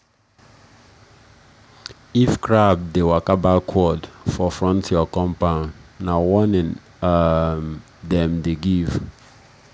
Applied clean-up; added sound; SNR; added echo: none; none; none; none.